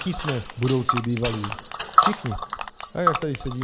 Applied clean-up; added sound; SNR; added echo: none; Tick; -2 dB; none.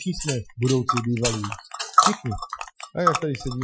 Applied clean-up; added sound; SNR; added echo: classical method Wiener filter.